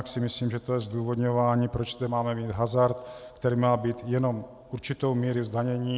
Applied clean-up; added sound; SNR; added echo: none; none; none; none.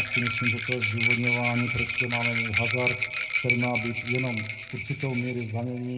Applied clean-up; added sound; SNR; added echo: none; Rattle; -1 dB; reverberation time 0.4 s.